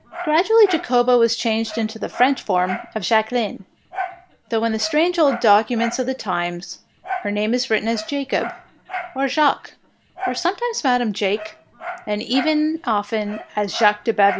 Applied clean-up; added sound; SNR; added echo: none; Dog; 13 dB; none.